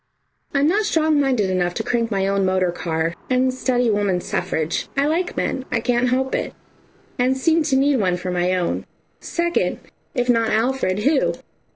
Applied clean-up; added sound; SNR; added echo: neural separator model SepFormer DNS4.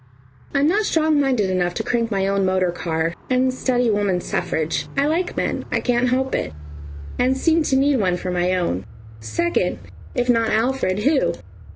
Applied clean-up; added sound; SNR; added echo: none; Car; 17 dB; none.